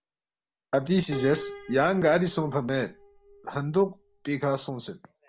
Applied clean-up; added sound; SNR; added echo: none; Piano; 16 dB; none.